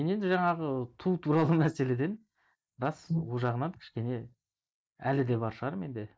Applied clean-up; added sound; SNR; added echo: neural mask model Resemble Enhance denoiser.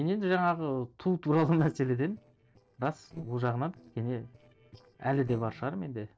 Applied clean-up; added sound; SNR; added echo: neural separator model SepFormer DNS4.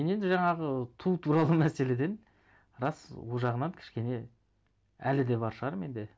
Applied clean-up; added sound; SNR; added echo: none; none; none; none.